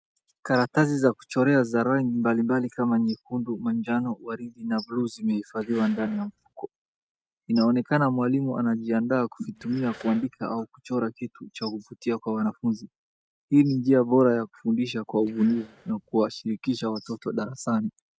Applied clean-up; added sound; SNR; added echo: neural mask model RNNoise.